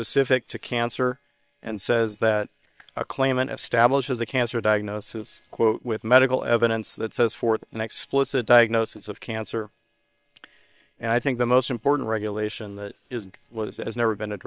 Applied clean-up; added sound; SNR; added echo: neural separator model SepFormer WHAM!.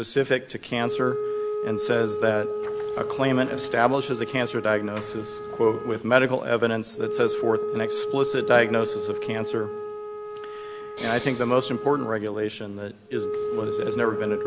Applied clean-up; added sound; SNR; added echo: none; Wind instrument, woodwind instrument; 5 dB; none.